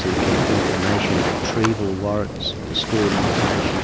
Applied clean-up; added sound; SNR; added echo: none; Waves, surf; -2 dB; none.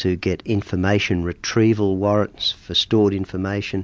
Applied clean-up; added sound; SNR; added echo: none; none; none; none.